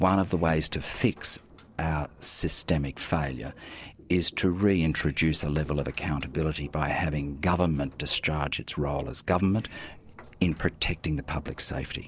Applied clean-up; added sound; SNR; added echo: neural separator model SepFormer DNS4.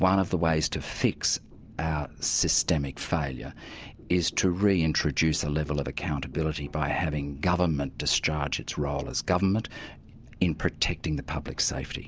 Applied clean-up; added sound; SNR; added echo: none; none; none; none.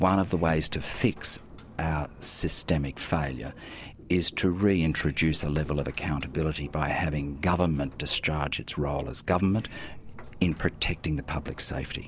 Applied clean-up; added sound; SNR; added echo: none; Sliding door; 20 dB; none.